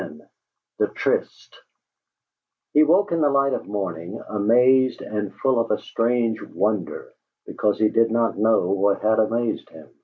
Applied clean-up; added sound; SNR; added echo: none; none; none; none.